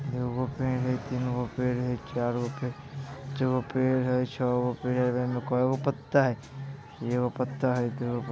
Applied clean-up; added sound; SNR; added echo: none; none; none; none.